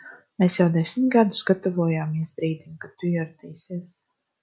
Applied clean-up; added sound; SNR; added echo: none; none; none; none.